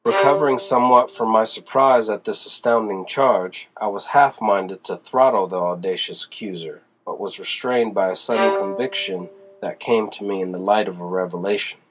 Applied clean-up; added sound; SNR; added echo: none; Bowed string instrument; 6 dB; none.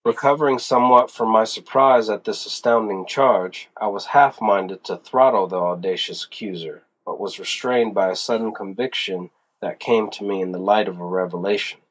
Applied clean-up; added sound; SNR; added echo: neural mask model Resemble Enhance denoiser.